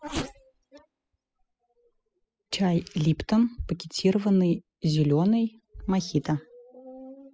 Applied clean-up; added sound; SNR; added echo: classical method spectral subtraction.